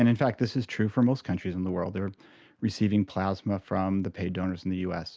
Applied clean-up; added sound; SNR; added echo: none; none; none; none.